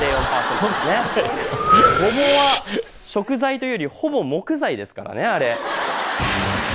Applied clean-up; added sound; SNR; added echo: none; Breathing; 3 dB; none.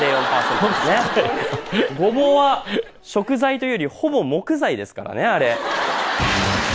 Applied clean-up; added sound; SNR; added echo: none; none; none; none.